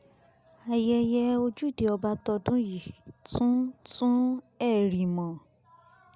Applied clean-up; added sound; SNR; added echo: none; none; none; none.